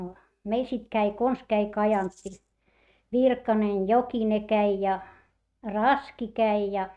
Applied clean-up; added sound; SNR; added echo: neural mask model RNNoise.